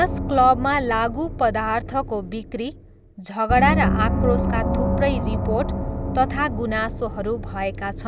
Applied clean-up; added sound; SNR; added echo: none; Gong; 2 dB; none.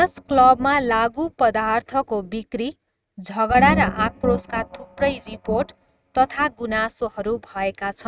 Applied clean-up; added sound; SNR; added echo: neural mask model RNNoise.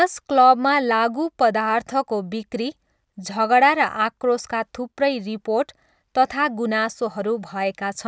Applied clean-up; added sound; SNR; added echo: none; none; none; none.